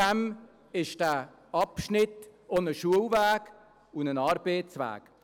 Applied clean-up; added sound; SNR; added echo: none; none; none; none.